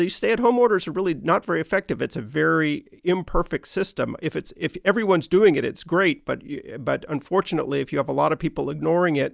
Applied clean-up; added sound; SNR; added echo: none; none; none; none.